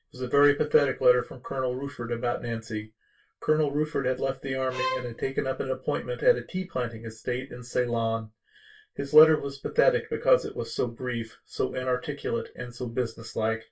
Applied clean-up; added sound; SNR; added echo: none; Bowed string instrument; 7 dB; reverberation time 0.2 s.